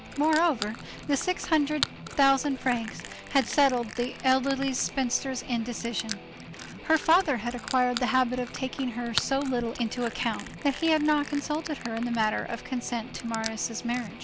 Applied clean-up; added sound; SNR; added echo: none; Guitar + Crushing; 12 dB; none.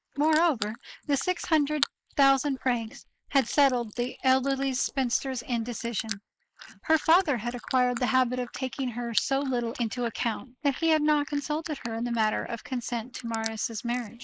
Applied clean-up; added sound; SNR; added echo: neural mask model Resemble Enhance denoiser.